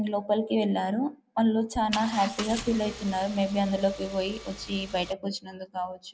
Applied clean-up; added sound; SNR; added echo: none; Engine; 12 dB; none.